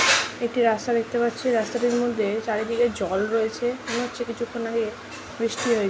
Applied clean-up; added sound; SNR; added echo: none; none; none; none.